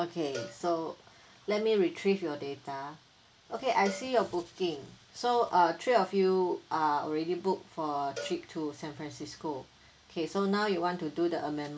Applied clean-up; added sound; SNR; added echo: none; Cowbell; 17 dB; none.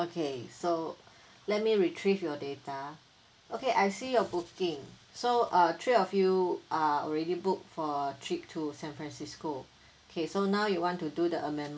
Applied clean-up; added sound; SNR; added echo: none; none; none; none.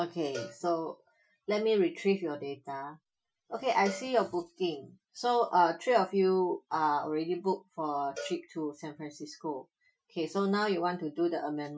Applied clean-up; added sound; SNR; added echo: classical method Wiener filter.